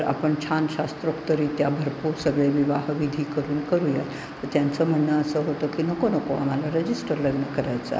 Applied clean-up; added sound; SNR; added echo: none; none; none; none.